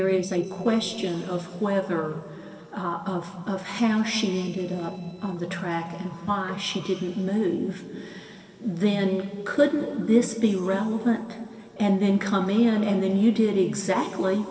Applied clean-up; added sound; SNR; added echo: neural separator model SepFormer DNS4.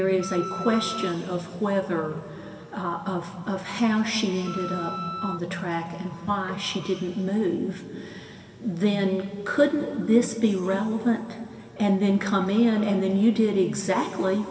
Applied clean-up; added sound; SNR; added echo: none; Wind instrument, woodwind instrument; 10 dB; reverberation time 2.5 s.